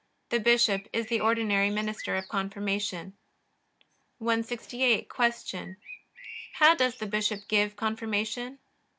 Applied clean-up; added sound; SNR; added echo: none; Bird; 16 dB; none.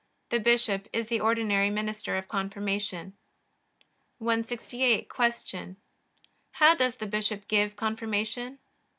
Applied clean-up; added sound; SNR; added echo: none; none; none; none.